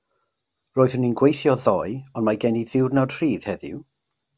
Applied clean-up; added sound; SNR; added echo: none; none; none; none.